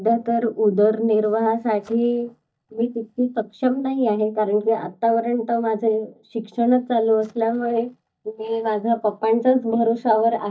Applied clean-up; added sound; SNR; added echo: neural mask model DeepFilterNet 3.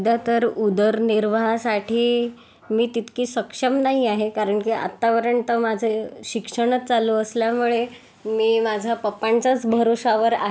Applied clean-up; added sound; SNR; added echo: none; none; none; none.